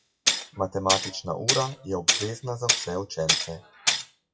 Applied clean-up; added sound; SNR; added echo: classical method WPE with log-MMSE.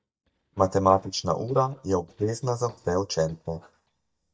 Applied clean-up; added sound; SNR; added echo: neural mask model DeepFilterNet 3.